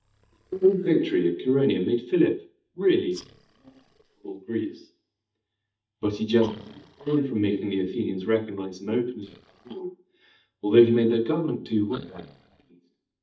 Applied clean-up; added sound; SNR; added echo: neural mask model DeepFilterNet 3.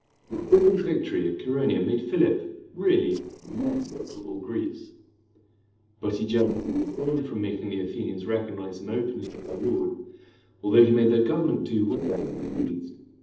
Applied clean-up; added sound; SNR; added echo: neural separator model SepFormer DNS4.